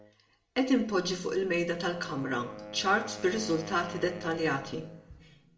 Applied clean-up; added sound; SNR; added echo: none; Wind instrument, woodwind instrument; 15 dB; reverberation time 1.1 s.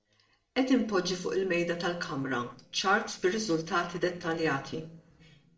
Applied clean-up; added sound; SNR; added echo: neural separator model SepFormer DNS4.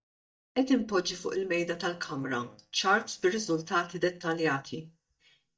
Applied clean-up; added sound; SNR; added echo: neural mask model DeepFilterNet 3.